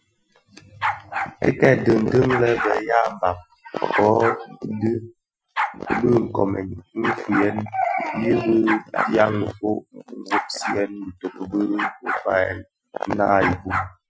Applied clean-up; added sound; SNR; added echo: classical method Wiener filter.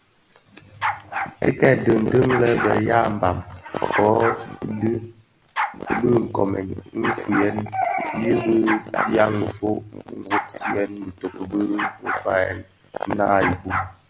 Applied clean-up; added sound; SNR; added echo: none; Bark; 9 dB; none.